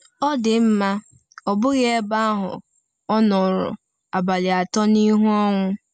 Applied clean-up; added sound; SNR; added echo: none; none; none; none.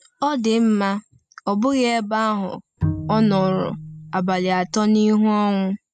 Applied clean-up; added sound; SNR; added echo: neural mask model RNNoise.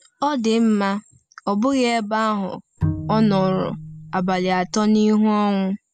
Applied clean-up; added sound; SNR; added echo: none; Bowed string instrument; 8 dB; none.